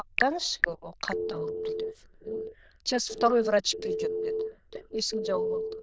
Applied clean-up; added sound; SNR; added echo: neural diffusion model UNIVERSE++.